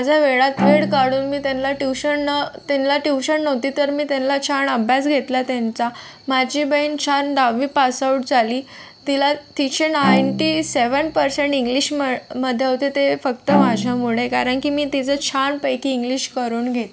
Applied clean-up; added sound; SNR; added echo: none; Bowed string instrument; 7 dB; none.